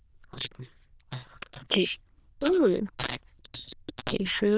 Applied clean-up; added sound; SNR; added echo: neural diffusion model UNIVERSE++.